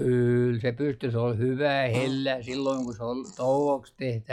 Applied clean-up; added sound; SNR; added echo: classical method log-MMSE.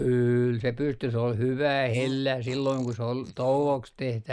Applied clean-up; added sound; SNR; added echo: neural mask model Resemble Enhance denoiser.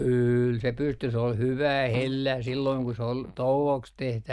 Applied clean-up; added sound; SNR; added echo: neural mask model DeepFilterNet 3.